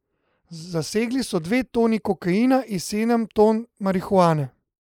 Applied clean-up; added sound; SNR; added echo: neural mask model Resemble Enhance denoiser.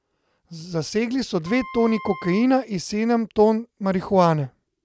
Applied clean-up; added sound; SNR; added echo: none; Wind instrument, woodwind instrument; 16 dB; none.